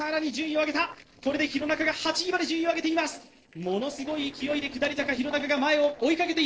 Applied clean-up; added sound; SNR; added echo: neural separator model SepFormer DNS4.